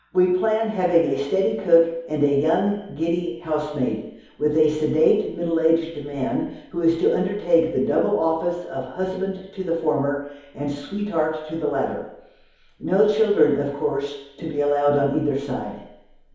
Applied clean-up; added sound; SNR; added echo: none; none; none; reverberation time 2.2 s.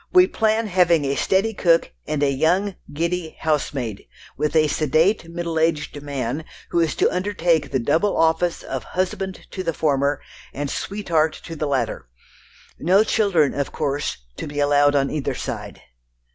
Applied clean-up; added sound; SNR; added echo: none; none; none; none.